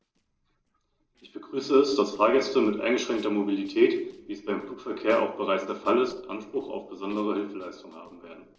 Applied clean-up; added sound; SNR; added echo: neural separator model SepFormer DNS4.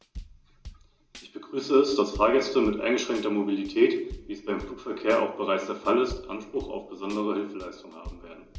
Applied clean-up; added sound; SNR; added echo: none; Drum / Drum kit; 18 dB; reverberation time 1.8 s.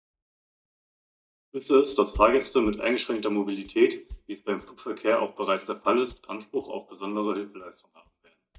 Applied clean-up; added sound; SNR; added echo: neural mask model DeepFilterNet 3.